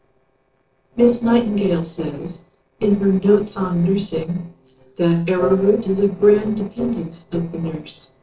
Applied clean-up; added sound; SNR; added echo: neural separator model SepFormer DNS4.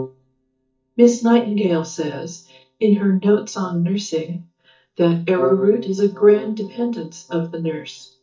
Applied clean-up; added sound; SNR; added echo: neural mask model DeepFilterNet 3.